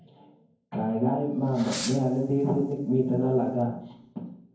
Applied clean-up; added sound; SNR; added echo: none; Fireworks; 16 dB; reverberation time 0.9 s.